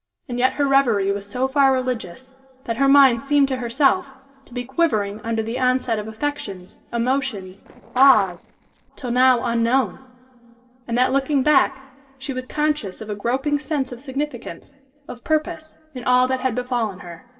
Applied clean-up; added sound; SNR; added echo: neural separator model SepFormer DNS4.